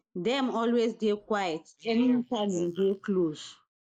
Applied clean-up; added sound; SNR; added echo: neural mask model Resemble Enhance denoiser.